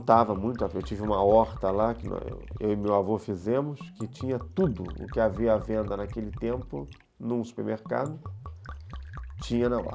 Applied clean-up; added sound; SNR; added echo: none; Liquid; 13 dB; none.